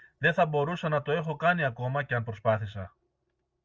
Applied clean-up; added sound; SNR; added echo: none; none; none; none.